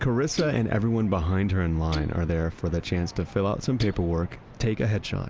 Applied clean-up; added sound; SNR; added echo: none; Guitar; 17 dB; none.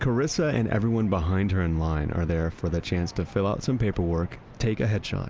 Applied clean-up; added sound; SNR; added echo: none; none; none; none.